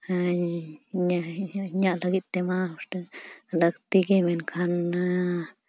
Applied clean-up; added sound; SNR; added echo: none; none; none; none.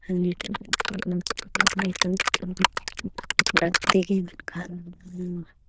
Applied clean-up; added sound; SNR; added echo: neural diffusion model UNIVERSE++.